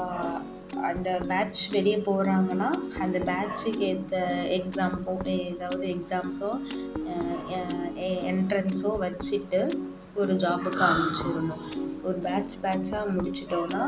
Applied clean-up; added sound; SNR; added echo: none; Piano; 7 dB; none.